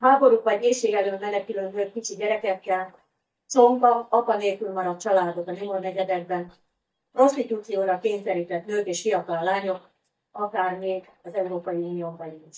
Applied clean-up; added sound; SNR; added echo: neural mask model DeepFilterNet 3.